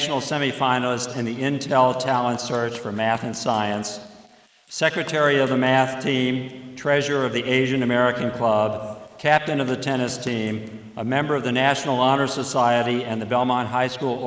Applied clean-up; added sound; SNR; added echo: neural mask model Resemble Enhance denoiser.